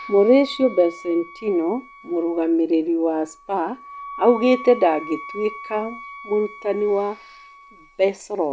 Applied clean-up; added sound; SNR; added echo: none; Wind instrument, woodwind instrument; 17 dB; none.